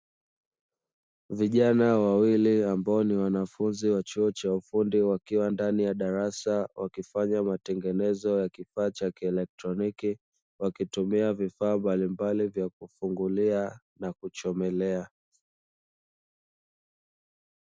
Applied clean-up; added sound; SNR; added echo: none; none; none; none.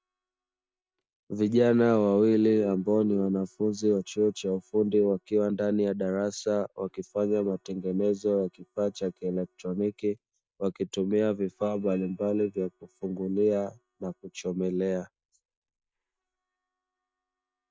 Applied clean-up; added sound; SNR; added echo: neural mask model DeepFilterNet 3.